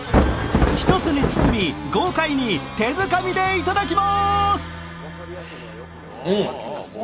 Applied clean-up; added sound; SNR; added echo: none; Thunder; -4 dB; none.